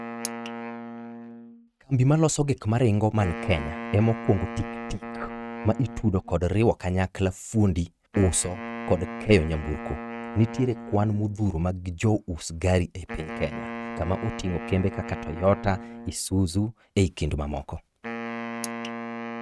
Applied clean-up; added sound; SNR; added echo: neural mask model RNNoise.